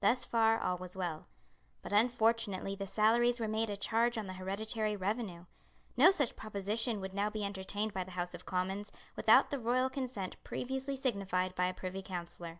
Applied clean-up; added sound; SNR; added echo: none; none; none; none.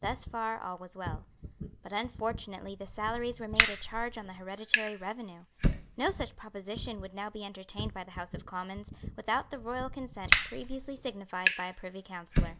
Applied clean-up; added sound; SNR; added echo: none; Fire; -2 dB; none.